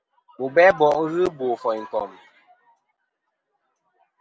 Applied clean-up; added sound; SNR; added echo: none; none; none; none.